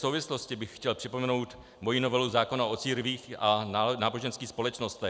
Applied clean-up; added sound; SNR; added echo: none; none; none; none.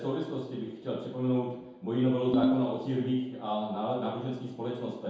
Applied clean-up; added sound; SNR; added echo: none; Ringtone; -1 dB; reverberation time 0.8 s.